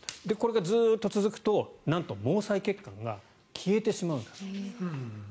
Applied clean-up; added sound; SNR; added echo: none; none; none; none.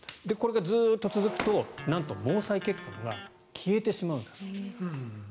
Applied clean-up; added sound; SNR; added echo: none; Electric guitar + Shatter; 12 dB; none.